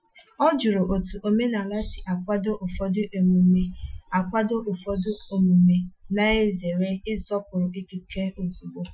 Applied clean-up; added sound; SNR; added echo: classical method Wiener filter.